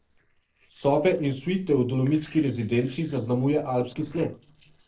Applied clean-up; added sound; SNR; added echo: neural separator model SepFormer DNS4.